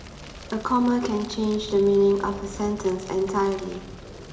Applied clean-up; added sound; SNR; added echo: none; Fire; 16 dB; reverberation time 0.8 s.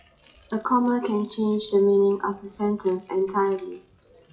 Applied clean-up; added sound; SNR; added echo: classical method WPE with log-MMSE.